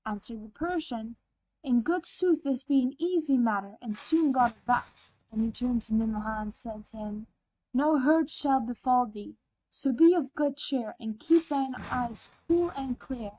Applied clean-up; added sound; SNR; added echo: neural mask model RNNoise.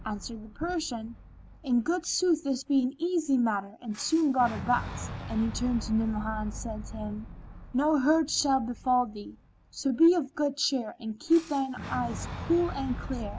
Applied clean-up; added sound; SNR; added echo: none; Boom; 12 dB; none.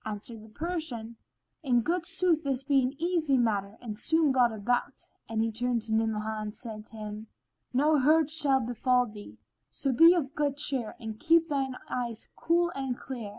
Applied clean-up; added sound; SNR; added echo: none; none; none; none.